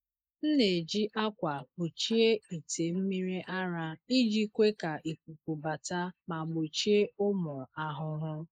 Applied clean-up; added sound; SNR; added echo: neural mask model Resemble Enhance denoiser.